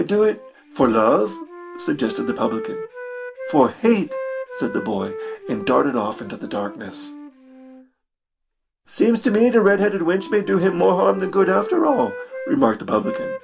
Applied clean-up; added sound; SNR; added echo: none; Wind instrument, woodwind instrument; 12 dB; reverberation time 0.2 s.